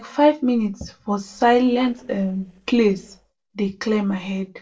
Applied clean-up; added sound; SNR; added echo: neural separator model SepFormer DNS4.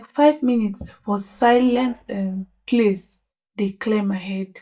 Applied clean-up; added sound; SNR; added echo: neural mask model DeepFilterNet 3.